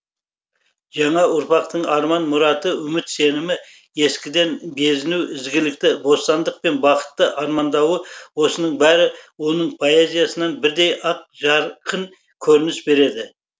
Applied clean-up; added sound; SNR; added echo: none; none; none; none.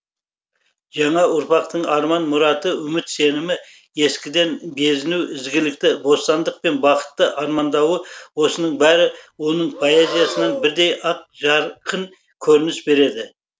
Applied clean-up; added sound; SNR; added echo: none; Breathing; 11 dB; none.